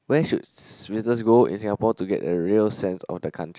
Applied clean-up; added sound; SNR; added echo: none; none; none; none.